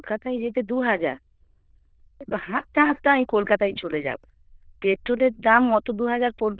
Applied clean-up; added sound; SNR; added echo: neural diffusion model UNIVERSE++.